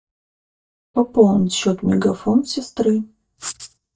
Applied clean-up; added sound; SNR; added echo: neural mask model DeepFilterNet 3.